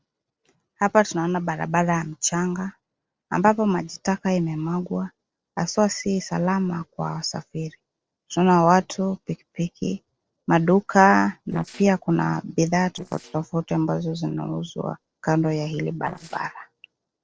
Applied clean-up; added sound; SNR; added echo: neural separator model SepFormer DNS4.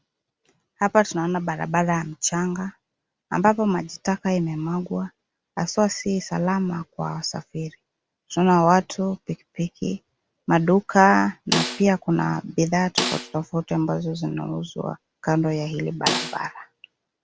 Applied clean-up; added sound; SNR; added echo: none; Snare drum; 6 dB; none.